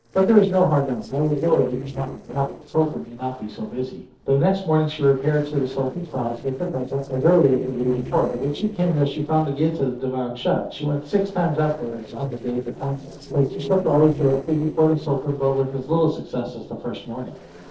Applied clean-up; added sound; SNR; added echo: neural separator model SepFormer DNS4.